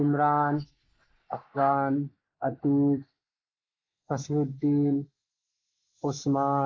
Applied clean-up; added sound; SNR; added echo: neural mask model Resemble Enhance denoiser.